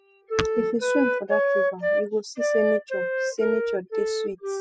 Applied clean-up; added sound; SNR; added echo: classical method spectral subtraction.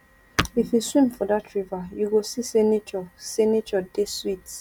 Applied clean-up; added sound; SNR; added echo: none; none; none; none.